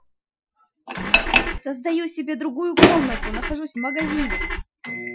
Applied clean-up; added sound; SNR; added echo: classical method Wiener filter.